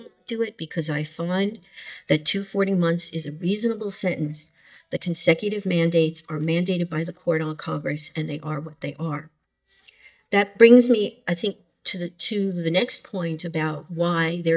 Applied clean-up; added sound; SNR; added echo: neural mask model DeepFilterNet 3.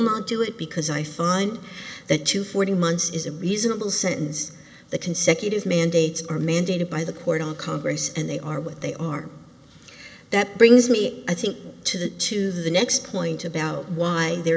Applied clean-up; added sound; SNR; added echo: none; none; none; none.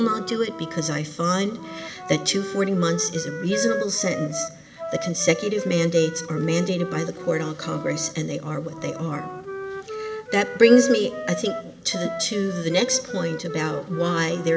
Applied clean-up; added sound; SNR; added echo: none; Wind instrument, woodwind instrument; 9 dB; none.